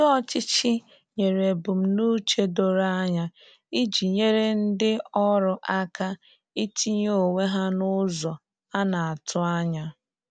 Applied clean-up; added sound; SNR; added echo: none; none; none; none.